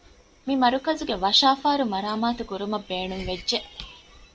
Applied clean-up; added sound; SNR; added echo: none; none; none; none.